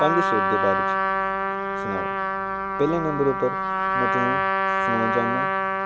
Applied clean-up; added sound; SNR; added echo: none; Trumpet; -4 dB; none.